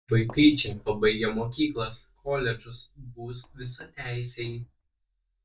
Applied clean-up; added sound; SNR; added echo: neural mask model DeepFilterNet 3.